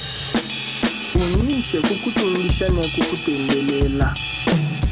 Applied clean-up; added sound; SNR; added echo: none; Drum / Drum kit; -2 dB; none.